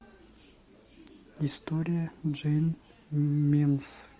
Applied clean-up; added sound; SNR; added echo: none; none; none; none.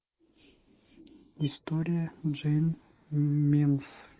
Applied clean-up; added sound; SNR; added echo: neural mask model Resemble Enhance denoiser.